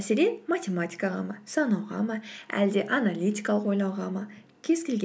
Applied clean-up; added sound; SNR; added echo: none; none; none; none.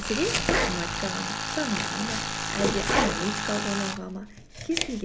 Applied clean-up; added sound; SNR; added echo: none; Domestic sounds, home sounds + Tools; -2 dB; none.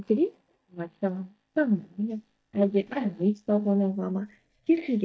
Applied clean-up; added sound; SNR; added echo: neural mask model DeepFilterNet 3.